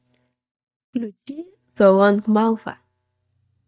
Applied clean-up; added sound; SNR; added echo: neural mask model DeepFilterNet 3.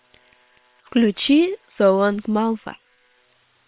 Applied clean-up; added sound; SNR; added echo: neural separator model SepFormer WHAM!.